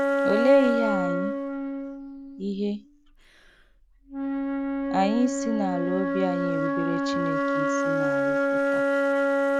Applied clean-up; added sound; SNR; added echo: none; Wind instrument, woodwind instrument; -4 dB; none.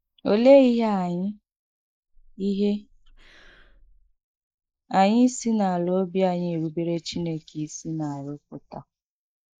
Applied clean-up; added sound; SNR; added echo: neural mask model Resemble Enhance denoiser.